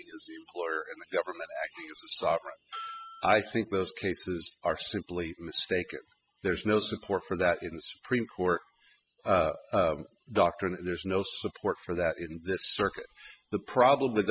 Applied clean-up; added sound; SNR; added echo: classical method spectral subtraction.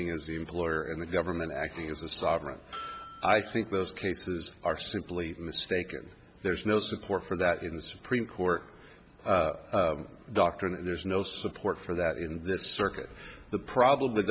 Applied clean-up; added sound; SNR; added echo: none; Bell; 16 dB; none.